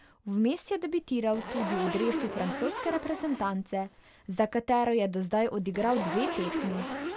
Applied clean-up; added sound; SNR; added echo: none; Zipper (clothing); 7 dB; none.